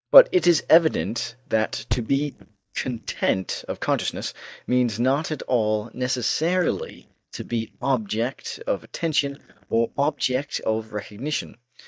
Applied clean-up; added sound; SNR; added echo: neural mask model DeepFilterNet 3.